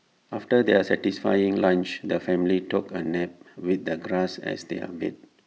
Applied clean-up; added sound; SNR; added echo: none; none; none; none.